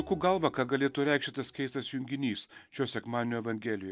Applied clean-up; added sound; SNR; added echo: none; none; none; none.